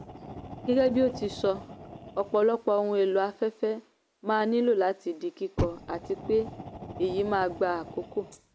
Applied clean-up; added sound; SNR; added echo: none; Fire; 13 dB; none.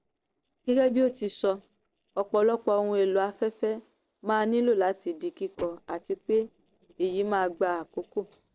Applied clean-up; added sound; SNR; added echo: neural separator model SepFormer DNS4.